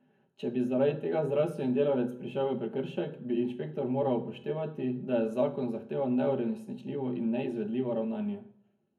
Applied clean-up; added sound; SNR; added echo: none; none; none; reverberation time 0.3 s.